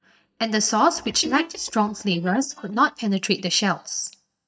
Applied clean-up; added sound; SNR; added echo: neural mask model DeepFilterNet 3.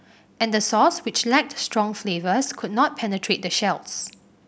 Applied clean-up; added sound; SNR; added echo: none; none; none; none.